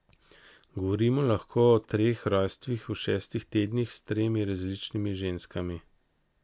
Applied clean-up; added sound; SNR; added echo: none; none; none; none.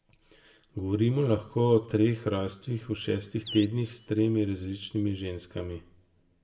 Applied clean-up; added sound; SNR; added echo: none; Animal; 20 dB; reverberation time 0.6 s.